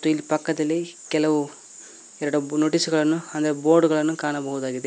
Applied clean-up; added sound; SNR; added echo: none; none; none; none.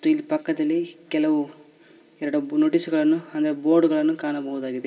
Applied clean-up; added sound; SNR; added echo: none; none; none; reverberation time 2.1 s.